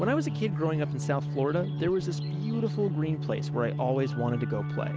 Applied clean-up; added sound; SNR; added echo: none; Organ; 2 dB; none.